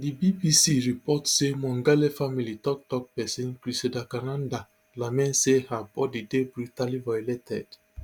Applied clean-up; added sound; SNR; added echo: none; none; none; none.